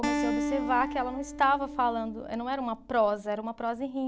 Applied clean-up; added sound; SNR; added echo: none; Acoustic guitar; 6 dB; none.